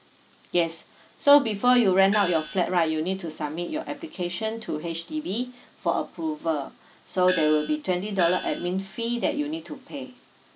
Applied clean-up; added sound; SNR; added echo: none; Gong; 7 dB; none.